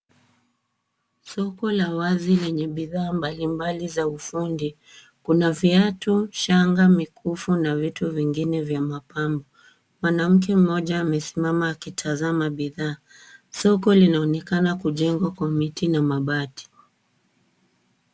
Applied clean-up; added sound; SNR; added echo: none; none; none; none.